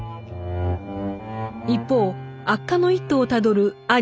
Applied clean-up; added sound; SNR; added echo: none; none; none; none.